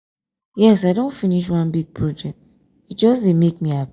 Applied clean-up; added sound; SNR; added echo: neural mask model DeepFilterNet 3.